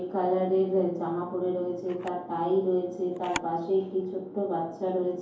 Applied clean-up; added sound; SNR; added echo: none; Camera; 19 dB; reverberation time 2.4 s.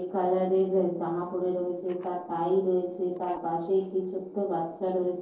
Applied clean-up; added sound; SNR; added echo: neural separator model SepFormer DNS4.